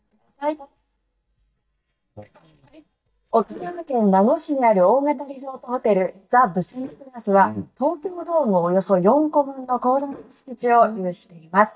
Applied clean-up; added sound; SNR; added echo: neural mask model DeepFilterNet 3.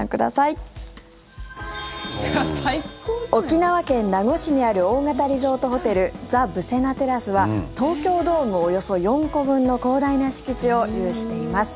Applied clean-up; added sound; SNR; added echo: none; none; none; none.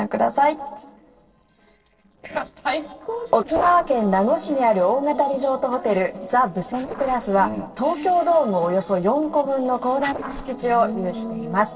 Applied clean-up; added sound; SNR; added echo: neural separator model SepFormer DNS4.